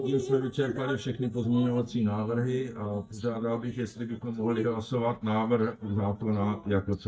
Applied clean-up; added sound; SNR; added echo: neural mask model DeepFilterNet 3.